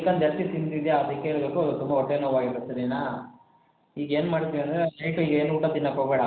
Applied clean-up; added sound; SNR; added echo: none; none; none; none.